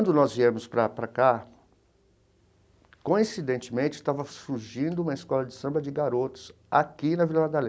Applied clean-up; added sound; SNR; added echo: none; none; none; none.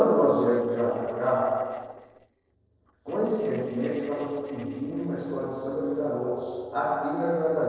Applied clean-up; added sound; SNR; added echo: neural separator model SepFormer DNS4.